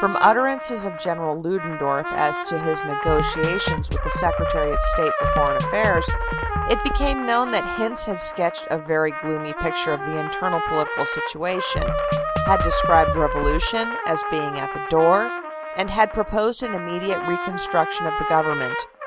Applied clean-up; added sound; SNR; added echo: none; Trumpet + Drum kit; 2 dB; none.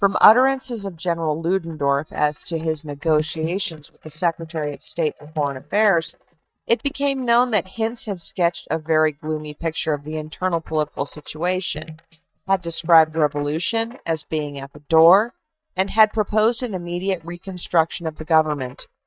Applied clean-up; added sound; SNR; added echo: neural mask model DeepFilterNet 3.